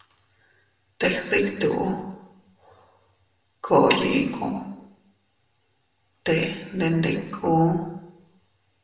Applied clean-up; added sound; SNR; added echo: none; none; none; reverberation time 0.8 s.